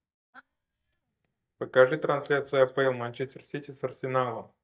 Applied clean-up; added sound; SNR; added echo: neural mask model DeepFilterNet 3.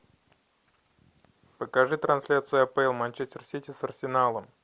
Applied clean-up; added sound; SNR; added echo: none; none; none; none.